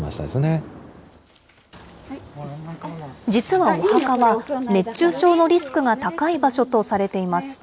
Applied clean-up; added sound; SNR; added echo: none; none; none; none.